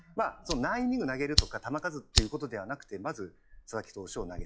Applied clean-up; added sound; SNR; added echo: classical method log-MMSE.